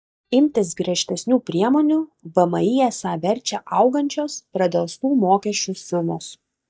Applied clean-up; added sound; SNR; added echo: neural mask model DeepFilterNet 3.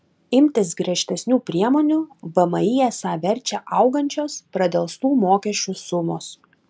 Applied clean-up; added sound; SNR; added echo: none; none; none; none.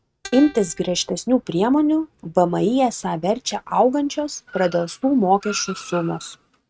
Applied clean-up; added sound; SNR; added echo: neural mask model RNNoise.